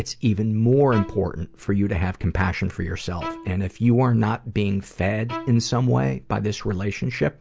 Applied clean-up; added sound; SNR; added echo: none; Bowed string instrument; 18 dB; none.